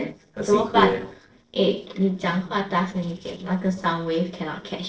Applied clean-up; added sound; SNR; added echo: neural separator model SepFormer DNS4.